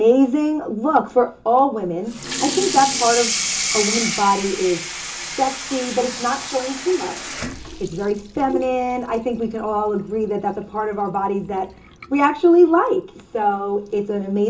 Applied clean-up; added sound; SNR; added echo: none; Sink (filling or washing) / Water tap, faucet; 9 dB; reverberation time 0.2 s.